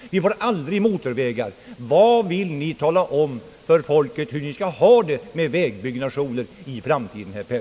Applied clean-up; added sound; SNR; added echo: none; none; none; none.